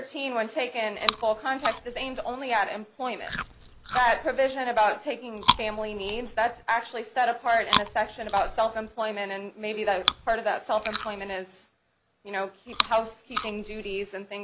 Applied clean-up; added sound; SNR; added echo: none; Chewing, mastication; 6 dB; none.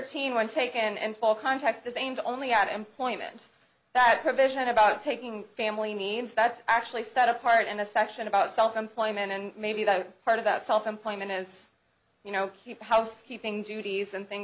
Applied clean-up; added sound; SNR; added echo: none; none; none; none.